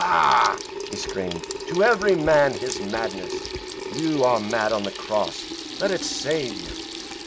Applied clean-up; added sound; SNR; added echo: none; Sink (filling or washing) / Water tap, faucet; 9 dB; none.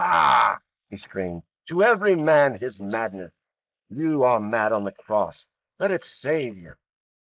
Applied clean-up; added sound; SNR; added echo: neural mask model Resemble Enhance denoiser.